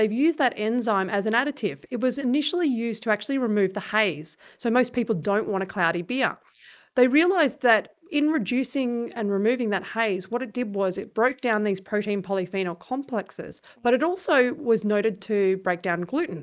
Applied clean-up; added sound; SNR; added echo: neural mask model Resemble Enhance denoiser.